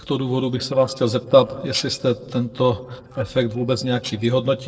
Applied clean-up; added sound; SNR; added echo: neural separator model SepFormer DNS4.